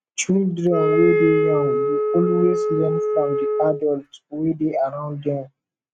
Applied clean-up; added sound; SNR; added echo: neural mask model RNNoise.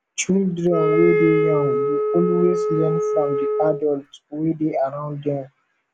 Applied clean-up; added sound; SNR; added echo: none; Wind instrument, woodwind instrument; -1 dB; none.